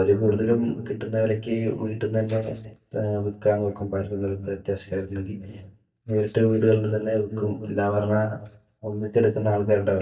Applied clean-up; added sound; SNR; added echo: neural mask model DeepFilterNet 3.